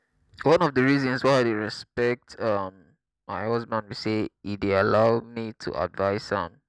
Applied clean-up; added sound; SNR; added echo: none; none; none; none.